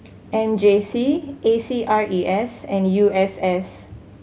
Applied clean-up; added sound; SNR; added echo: none; none; none; none.